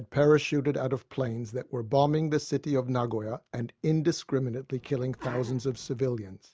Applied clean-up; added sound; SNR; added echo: none; Sneeze; 17 dB; none.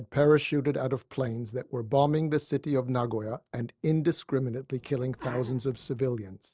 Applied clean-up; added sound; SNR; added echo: neural separator model SepFormer DNS4.